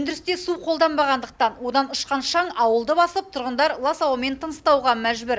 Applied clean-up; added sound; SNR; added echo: none; none; none; none.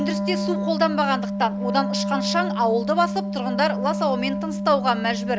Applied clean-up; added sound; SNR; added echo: none; Wind instrument, woodwind instrument; 2 dB; none.